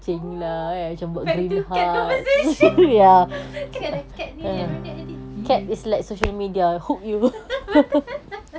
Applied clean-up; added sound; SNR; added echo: none; Acoustic guitar / Strum; 14 dB; none.